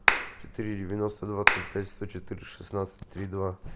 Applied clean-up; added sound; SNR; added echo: none; Clapping; -5 dB; none.